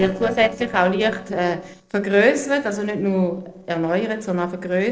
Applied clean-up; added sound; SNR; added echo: neural separator model SepFormer DNS4.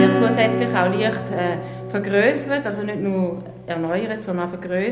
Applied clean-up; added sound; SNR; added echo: none; Acoustic guitar / Strum; 4 dB; reverberation time 0.7 s.